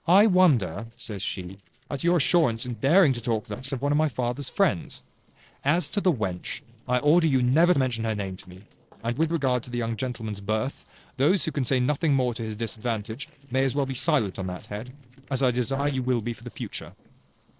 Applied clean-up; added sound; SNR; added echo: neural separator model SepFormer DNS4.